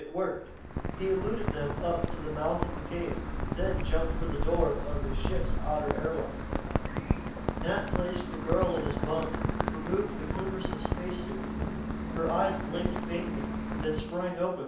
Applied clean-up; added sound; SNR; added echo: none; Rain; -2 dB; reverberation time 0.7 s.